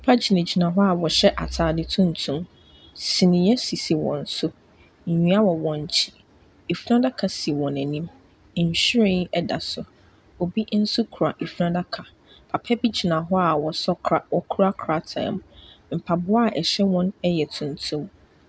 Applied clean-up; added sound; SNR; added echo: none; none; none; none.